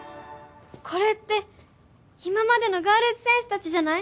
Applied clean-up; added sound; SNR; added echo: none; none; none; none.